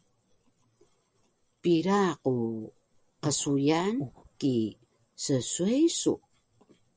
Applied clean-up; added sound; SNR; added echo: none; Breathing; 10 dB; none.